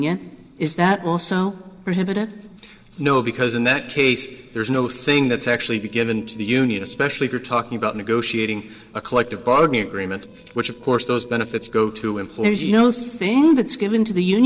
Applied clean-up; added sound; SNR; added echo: neural separator model SepFormer DNS4.